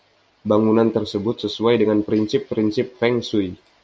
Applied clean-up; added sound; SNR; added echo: none; none; none; none.